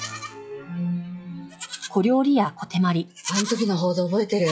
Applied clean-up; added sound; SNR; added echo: classical method log-MMSE.